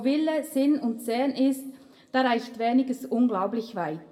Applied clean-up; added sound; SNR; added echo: none; none; none; reverberation time 0.5 s.